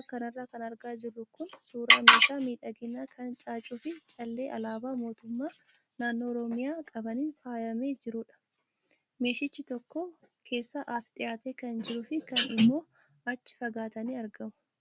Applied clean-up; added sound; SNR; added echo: none; none; none; none.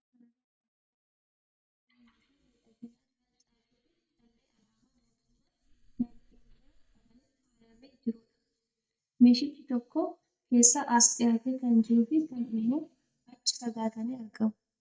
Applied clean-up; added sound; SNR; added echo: neural mask model DeepFilterNet 3.